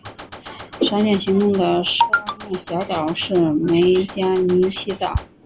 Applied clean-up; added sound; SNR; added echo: none; Gunshot, gunfire; 18 dB; none.